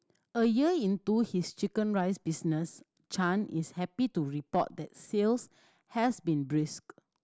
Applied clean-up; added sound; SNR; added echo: none; none; none; none.